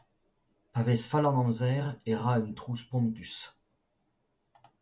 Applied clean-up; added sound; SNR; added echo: none; none; none; none.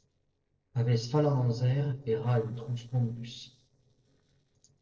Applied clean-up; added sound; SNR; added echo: neural separator model SepFormer DNS4.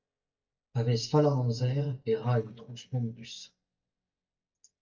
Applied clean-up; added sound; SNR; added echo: neural mask model DeepFilterNet 3.